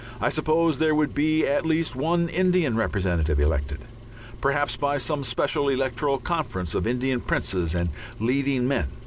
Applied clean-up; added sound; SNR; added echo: none; Engine; 17 dB; none.